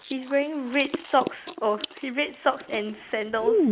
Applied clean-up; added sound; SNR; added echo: neural mask model Resemble Enhance denoiser.